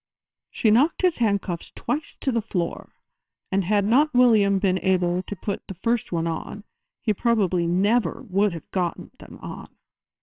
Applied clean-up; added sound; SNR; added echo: neural separator model SepFormer WHAMR!.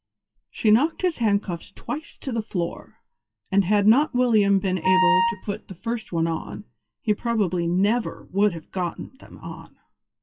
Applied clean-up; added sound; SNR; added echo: classical method WPE with log-MMSE.